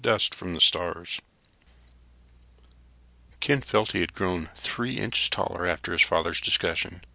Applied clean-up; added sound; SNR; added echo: none; none; none; none.